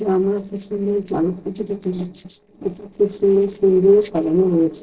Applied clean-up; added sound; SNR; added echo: neural separator model SepFormer DNS4.